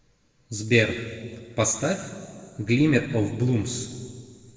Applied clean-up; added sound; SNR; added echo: none; none; none; reverberation time 1.7 s.